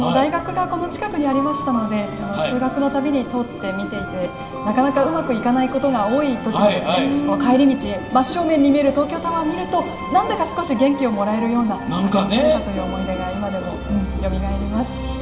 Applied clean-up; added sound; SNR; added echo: none; Whoosh, swoosh, swish; 17 dB; reverberation time 2.9 s.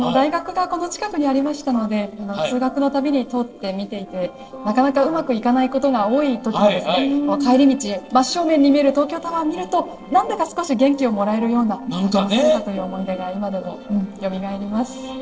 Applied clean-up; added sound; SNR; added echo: neural separator model SepFormer DNS4.